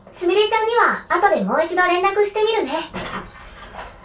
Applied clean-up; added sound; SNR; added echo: none; none; none; reverberation time 0.2 s.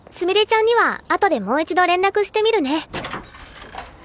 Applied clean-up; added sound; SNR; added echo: none; none; none; none.